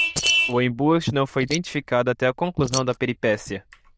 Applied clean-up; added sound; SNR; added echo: neural diffusion model UNIVERSE++.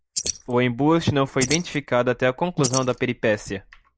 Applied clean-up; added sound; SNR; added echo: neural mask model Resemble Enhance denoiser.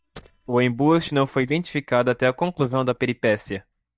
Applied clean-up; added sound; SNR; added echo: neural mask model DeepFilterNet 3.